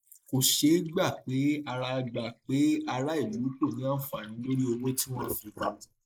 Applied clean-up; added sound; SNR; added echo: neural mask model Resemble Enhance denoiser.